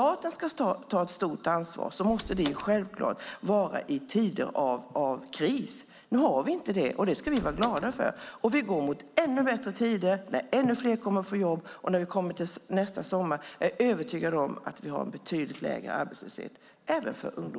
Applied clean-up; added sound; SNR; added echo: none; Door; 13 dB; none.